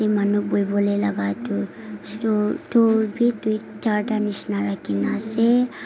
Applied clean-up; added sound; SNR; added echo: none; none; none; none.